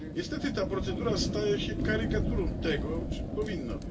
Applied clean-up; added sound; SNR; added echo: none; Fire; -1 dB; reverberation time 0.1 s.